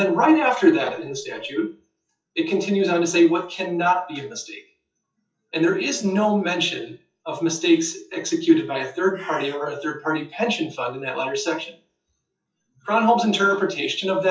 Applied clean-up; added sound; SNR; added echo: classical method WPE with log-MMSE.